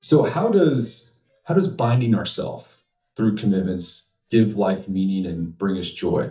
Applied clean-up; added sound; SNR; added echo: neural mask model DeepFilterNet 3.